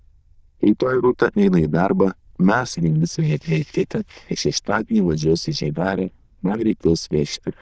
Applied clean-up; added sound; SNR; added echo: neural diffusion model UNIVERSE++.